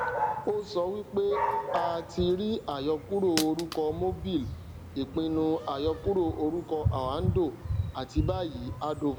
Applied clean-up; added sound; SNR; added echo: none; Dog; 4 dB; none.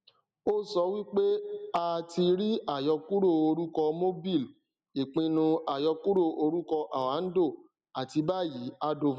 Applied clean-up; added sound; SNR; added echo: none; none; none; none.